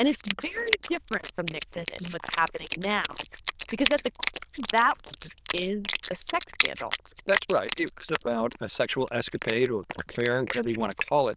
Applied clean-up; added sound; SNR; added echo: neural diffusion model UNIVERSE++.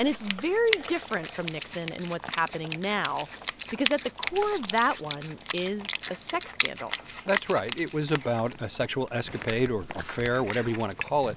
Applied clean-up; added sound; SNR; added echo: none; Wind instrument, woodwind instrument; 7 dB; none.